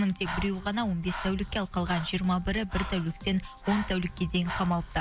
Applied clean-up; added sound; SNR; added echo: none; Breathing; 12 dB; none.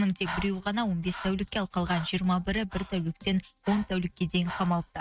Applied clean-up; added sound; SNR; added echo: neural mask model RNNoise.